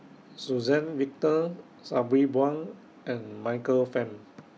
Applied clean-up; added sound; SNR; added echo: none; none; none; none.